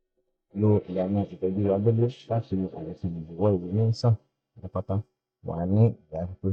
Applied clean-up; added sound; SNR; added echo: neural mask model DeepFilterNet 3.